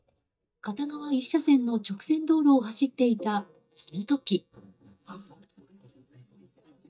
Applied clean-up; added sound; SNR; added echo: neural mask model DeepFilterNet 3.